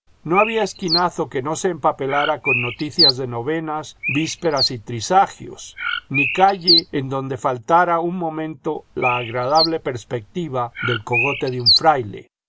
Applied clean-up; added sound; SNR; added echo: none; Bird; 2 dB; none.